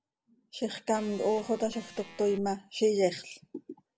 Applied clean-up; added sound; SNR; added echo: none; Organ; 18 dB; none.